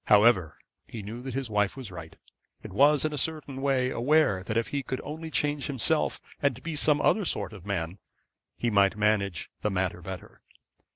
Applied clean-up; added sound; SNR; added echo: none; none; none; none.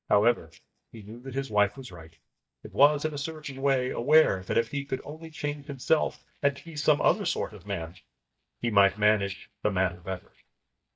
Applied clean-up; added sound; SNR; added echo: neural mask model DeepFilterNet 3.